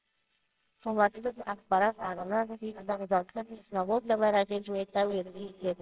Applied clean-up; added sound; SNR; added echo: neural separator model SepFormer WHAMR!.